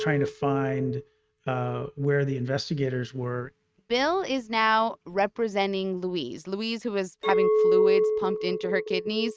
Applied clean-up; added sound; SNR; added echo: neural mask model RNNoise.